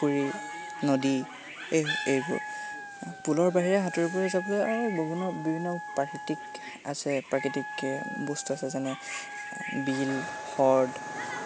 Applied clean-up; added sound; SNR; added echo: none; Wind instrument, woodwind instrument; 11 dB; none.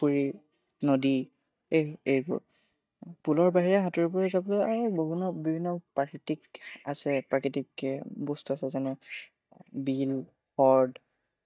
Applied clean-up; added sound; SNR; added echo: neural mask model DeepFilterNet 3.